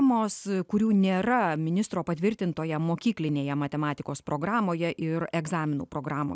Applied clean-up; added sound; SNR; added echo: none; none; none; none.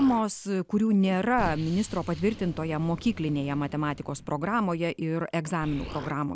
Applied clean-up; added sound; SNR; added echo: none; Explosion; 15 dB; none.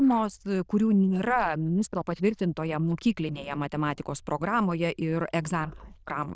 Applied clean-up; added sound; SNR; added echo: neural diffusion model UNIVERSE++.